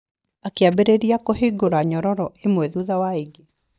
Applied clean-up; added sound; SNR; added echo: neural mask model DeepFilterNet 3.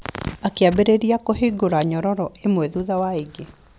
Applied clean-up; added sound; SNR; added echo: none; none; none; none.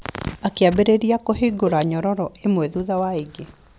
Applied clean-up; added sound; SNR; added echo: none; Cowbell; 19 dB; none.